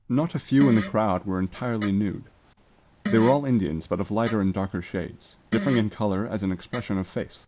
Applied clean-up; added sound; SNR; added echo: none; Fart; 12 dB; none.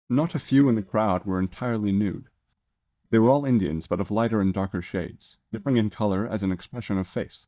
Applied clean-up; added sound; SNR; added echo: neural mask model DeepFilterNet 3.